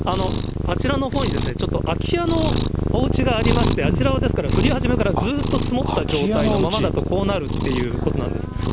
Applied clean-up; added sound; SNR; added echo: none; Cat; -1 dB; none.